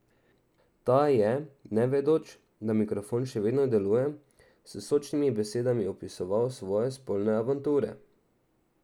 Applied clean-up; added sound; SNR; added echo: none; none; none; none.